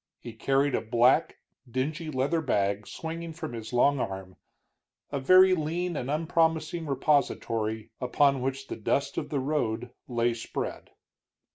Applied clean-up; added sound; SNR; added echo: none; none; none; none.